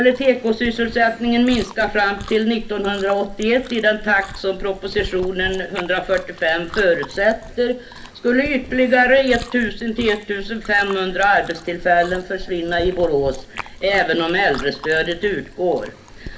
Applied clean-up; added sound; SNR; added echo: none; Chewing, mastication; 15 dB; reverberation time 0.3 s.